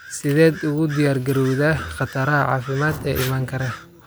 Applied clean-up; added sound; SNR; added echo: none; Bird vocalization, bird call, bird song; 18 dB; none.